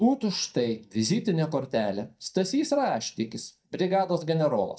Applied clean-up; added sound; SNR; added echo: neural mask model DeepFilterNet 3.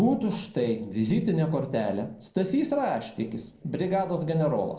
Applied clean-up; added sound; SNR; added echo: neural separator model SepFormer DNS4.